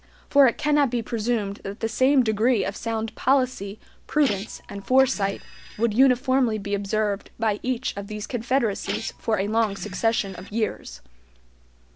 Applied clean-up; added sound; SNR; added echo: none; Printer; 13 dB; none.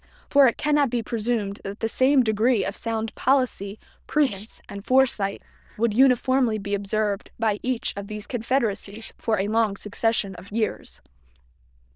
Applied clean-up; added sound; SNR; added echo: neural diffusion model UNIVERSE++.